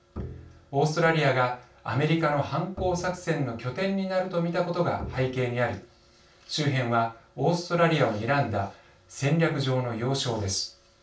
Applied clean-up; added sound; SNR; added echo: none; Bowed string instrument; 15 dB; reverberation time 0.3 s.